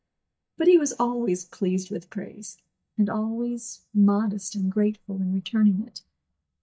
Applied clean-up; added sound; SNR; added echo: neural mask model DeepFilterNet 3.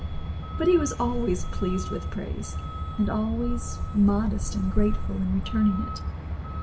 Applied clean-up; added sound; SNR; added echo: none; Truck; 2 dB; reverberation time 0.7 s.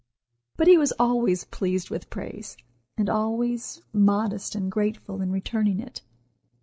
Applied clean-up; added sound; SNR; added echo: none; none; none; none.